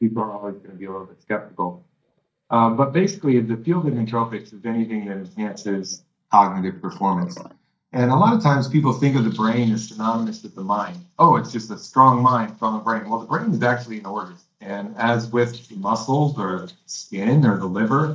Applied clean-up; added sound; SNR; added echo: neural mask model DeepFilterNet 3.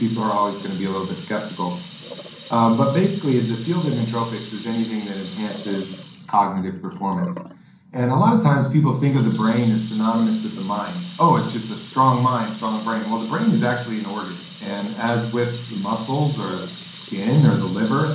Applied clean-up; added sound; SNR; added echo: none; Sink (filling or washing) / Water tap, faucet; 15 dB; reverberation time 0.6 s.